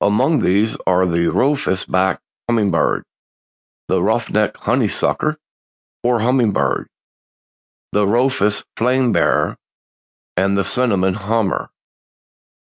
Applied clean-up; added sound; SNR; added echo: none; none; none; none.